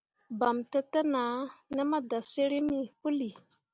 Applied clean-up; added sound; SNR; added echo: none; none; none; none.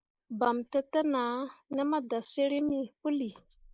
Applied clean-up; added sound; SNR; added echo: neural mask model Resemble Enhance denoiser.